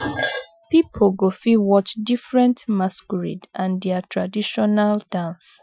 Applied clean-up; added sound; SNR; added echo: classical method Wiener filter.